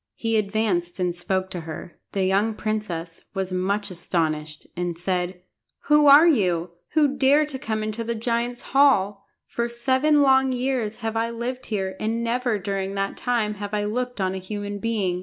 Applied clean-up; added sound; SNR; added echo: none; none; none; none.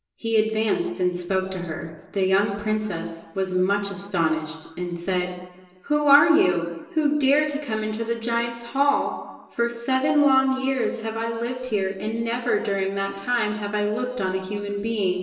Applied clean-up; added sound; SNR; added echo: none; none; none; reverberation time 1.0 s.